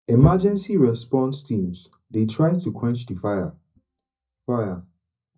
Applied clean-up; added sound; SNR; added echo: neural mask model DeepFilterNet 3.